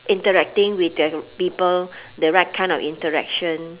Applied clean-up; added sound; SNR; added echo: none; none; none; none.